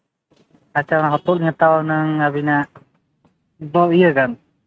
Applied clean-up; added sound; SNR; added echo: neural mask model RNNoise.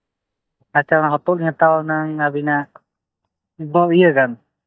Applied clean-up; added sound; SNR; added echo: neural mask model DeepFilterNet 3.